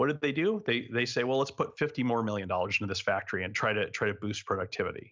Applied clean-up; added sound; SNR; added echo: none; none; none; none.